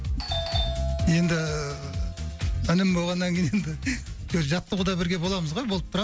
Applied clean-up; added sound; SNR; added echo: none; Doorbell; 14 dB; none.